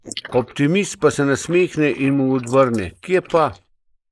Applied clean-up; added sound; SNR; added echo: neural mask model Resemble Enhance denoiser.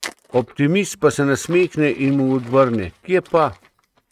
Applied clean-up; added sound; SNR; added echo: neural mask model RNNoise.